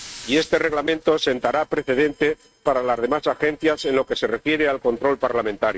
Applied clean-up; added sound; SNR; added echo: neural mask model RNNoise.